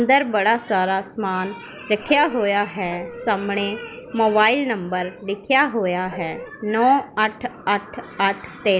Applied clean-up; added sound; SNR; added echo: none; Dog; 13 dB; none.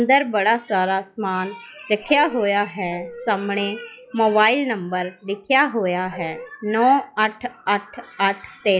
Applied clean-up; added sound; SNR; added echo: classical method log-MMSE.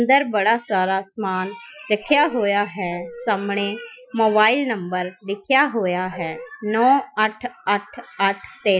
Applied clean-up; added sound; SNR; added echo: classical method Wiener filter.